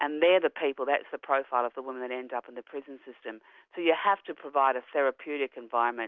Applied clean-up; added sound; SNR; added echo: none; none; none; none.